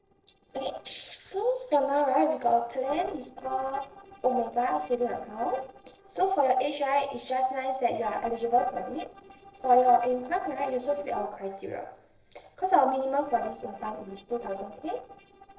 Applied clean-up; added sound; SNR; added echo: neural separator model SepFormer DNS4.